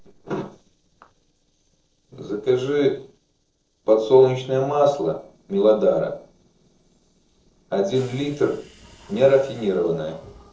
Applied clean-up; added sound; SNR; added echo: neural separator model SepFormer DNS4.